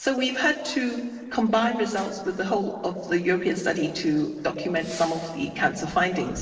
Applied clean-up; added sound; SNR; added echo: neural separator model SepFormer DNS4.